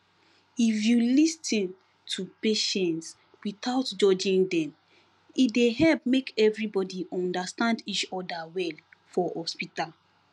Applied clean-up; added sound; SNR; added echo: none; none; none; none.